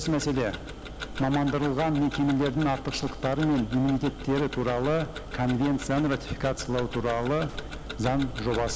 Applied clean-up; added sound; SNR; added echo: none; Tick-tock; 10 dB; none.